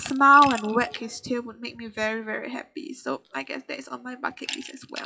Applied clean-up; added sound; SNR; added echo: classical method WPE with log-MMSE.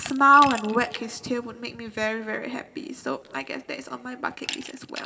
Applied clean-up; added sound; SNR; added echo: none; Glass; 16 dB; reverberation time 1.4 s.